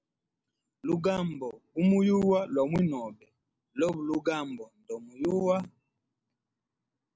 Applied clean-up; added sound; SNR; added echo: none; none; none; none.